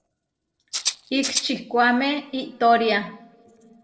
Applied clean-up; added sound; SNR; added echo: neural separator model SepFormer DNS4.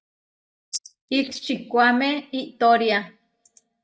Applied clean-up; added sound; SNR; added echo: neural mask model DeepFilterNet 3.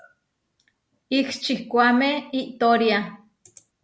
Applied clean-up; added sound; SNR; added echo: none; none; none; none.